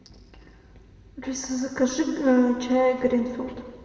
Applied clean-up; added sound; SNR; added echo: none; none; none; reverberation time 1.7 s.